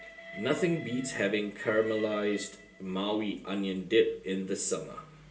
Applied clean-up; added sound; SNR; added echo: none; Train; 17 dB; reverberation time 0.2 s.